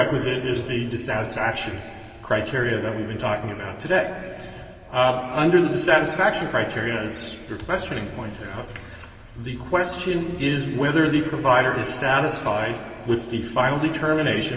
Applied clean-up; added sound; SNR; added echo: none; none; none; reverberation time 2.9 s.